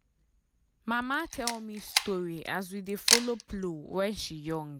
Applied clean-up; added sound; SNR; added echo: none; Camera; -1 dB; none.